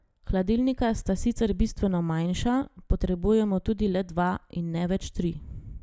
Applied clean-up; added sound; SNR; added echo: none; none; none; none.